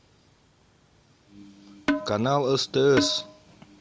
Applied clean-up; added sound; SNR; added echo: none; Percussion; 2 dB; none.